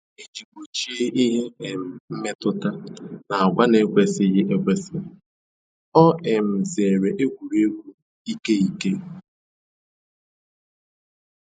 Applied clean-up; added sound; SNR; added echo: neural mask model Resemble Enhance denoiser.